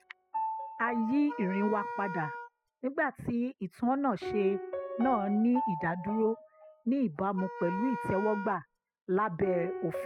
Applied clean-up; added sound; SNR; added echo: classical method spectral subtraction.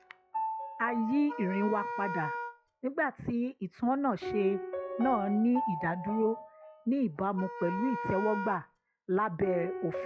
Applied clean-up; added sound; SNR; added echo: classical method log-MMSE.